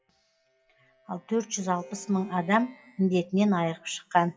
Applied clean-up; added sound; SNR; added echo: classical method WPE with log-MMSE.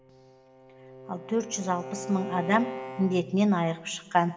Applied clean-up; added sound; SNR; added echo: none; Bowed string instrument; 12 dB; reverberation time 1.8 s.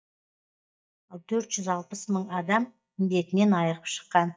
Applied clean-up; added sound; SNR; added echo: neural mask model DeepFilterNet 3.